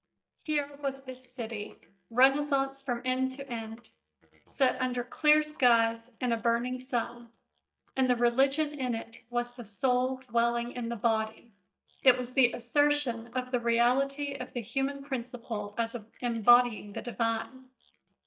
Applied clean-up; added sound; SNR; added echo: neural mask model DeepFilterNet 3.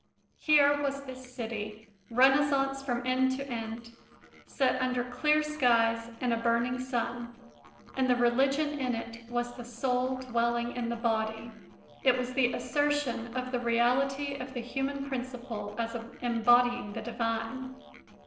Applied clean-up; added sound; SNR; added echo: neural separator model SepFormer DNS4.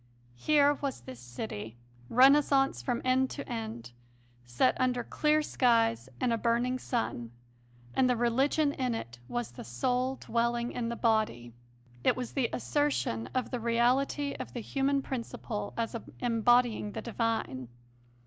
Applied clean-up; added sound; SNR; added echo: none; none; none; none.